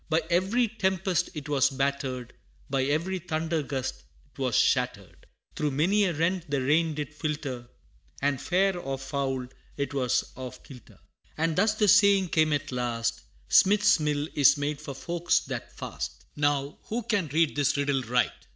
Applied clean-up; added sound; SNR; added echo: none; none; none; none.